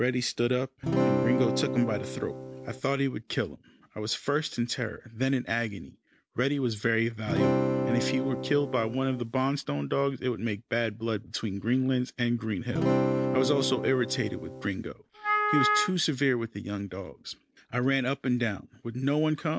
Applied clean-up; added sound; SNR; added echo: none; Acoustic guitar / Strum + Wind instrument, woodwind instrument; 0 dB; none.